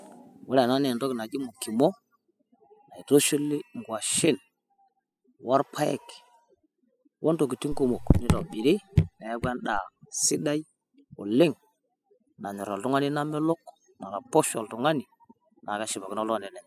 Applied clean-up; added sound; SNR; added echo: classical method spectral subtraction.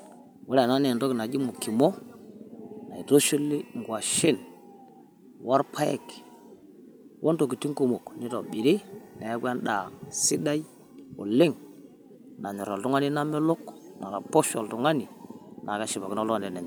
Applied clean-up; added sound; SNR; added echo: none; none; none; none.